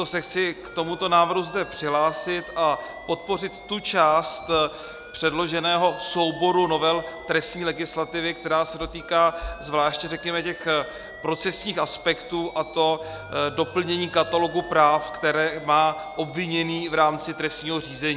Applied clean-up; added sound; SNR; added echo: none; Alarm + Bowed string instrument; 19 dB; none.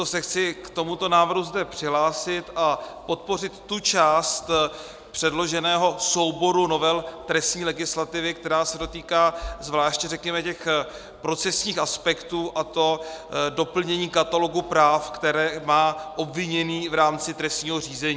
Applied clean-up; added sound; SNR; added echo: none; none; none; none.